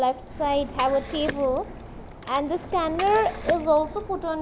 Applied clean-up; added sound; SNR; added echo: none; Liquid + Mechanisms; 12 dB; none.